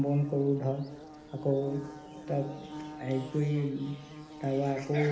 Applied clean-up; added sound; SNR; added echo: none; Buzz / Bird; 14 dB; reverberation time 0.8 s.